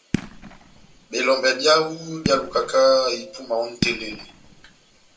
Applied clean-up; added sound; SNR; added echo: none; Fireworks; 10 dB; reverberation time 0.2 s.